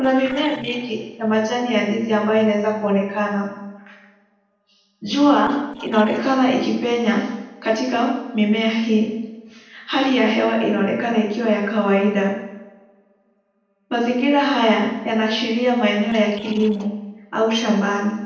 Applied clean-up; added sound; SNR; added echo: neural separator model SepFormer DNS4.